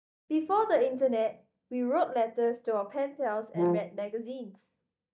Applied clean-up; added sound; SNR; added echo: neural mask model DeepFilterNet 3.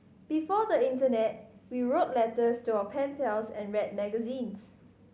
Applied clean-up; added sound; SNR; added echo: none; none; none; none.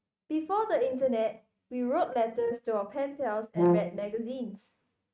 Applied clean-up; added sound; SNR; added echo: neural mask model RNNoise.